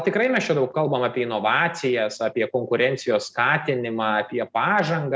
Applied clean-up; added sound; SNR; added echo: none; none; none; none.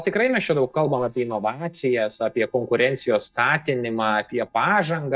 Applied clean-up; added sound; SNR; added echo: neural mask model DeepFilterNet 3.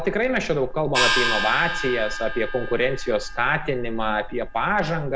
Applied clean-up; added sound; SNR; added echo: none; Gong; 3 dB; none.